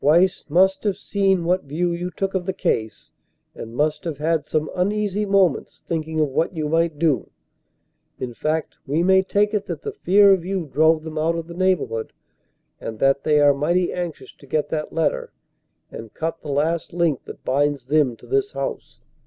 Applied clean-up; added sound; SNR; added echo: none; none; none; none.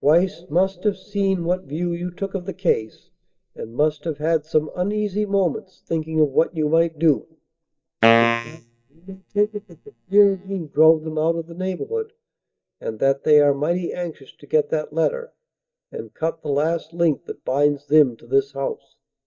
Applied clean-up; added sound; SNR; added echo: neural mask model DeepFilterNet 3.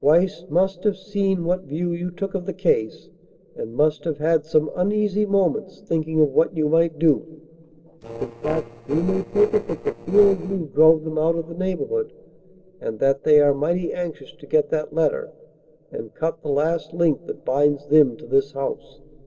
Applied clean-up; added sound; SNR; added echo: neural separator model SepFormer DNS4.